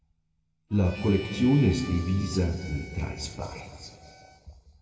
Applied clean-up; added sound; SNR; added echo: none; Harmonica; 18 dB; reverberation time 2.1 s.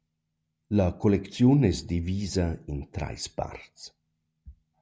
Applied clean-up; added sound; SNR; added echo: none; none; none; none.